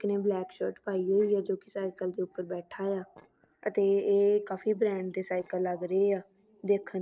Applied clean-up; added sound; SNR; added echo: neural separator model SepFormer DNS4.